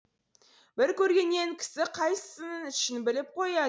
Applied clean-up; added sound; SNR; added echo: none; none; none; none.